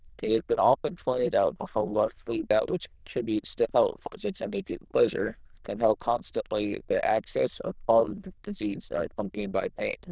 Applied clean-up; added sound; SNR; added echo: neural diffusion model UNIVERSE++.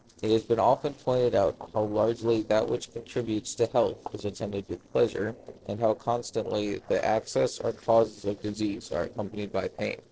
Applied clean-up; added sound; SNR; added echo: neural separator model SepFormer DNS4.